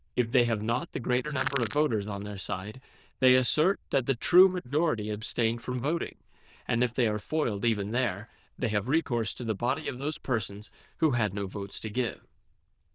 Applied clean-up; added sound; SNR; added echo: neural diffusion model UNIVERSE++.